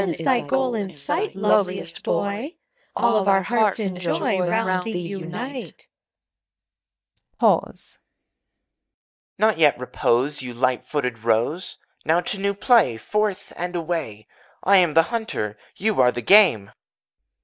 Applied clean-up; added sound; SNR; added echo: neural mask model DeepFilterNet 3.